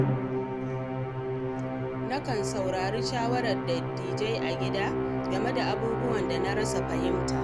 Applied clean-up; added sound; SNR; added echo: none; Musical instrument; -4 dB; none.